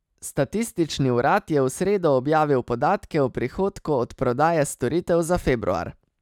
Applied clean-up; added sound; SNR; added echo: none; none; none; none.